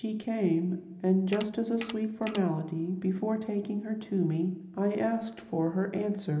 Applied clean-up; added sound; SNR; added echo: none; Mechanisms; 12 dB; reverberation time 0.8 s.